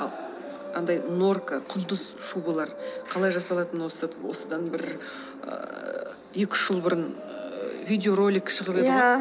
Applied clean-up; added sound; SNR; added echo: none; none; none; none.